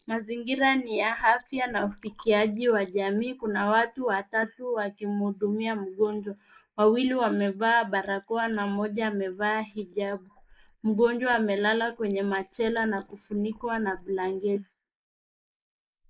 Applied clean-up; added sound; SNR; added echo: neural mask model Resemble Enhance denoiser.